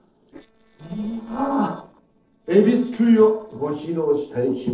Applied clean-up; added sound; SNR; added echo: neural separator model SepFormer DNS4.